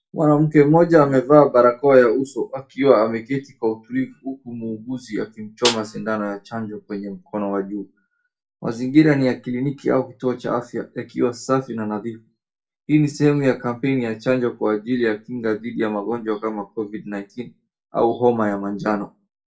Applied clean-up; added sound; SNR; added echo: none; Snare drum; 9 dB; reverberation time 0.2 s.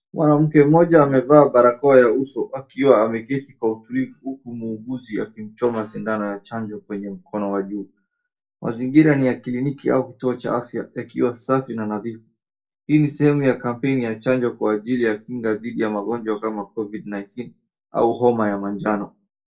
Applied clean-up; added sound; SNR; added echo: neural separator model SepFormer DNS4.